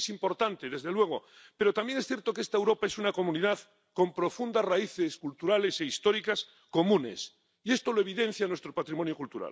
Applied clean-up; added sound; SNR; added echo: none; none; none; none.